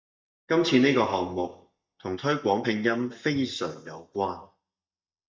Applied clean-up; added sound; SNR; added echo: neural mask model DeepFilterNet 3.